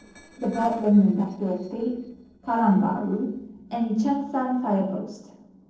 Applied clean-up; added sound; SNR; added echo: neural separator model SepFormer DNS4.